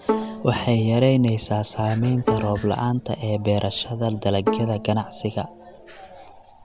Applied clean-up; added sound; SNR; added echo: none; Bowed string instrument; 8 dB; none.